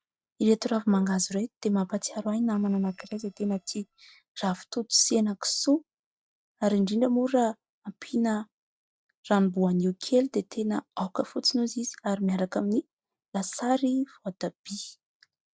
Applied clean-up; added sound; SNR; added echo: neural separator model SepFormer DNS4.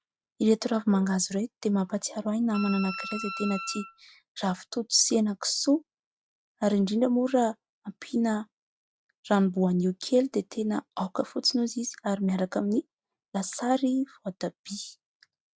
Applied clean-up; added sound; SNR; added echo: none; Wind instrument, woodwind instrument; 10 dB; none.